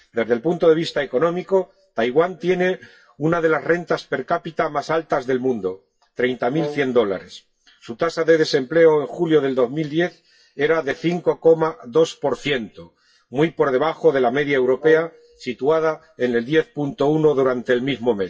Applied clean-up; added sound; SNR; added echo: classical method WPE with log-MMSE.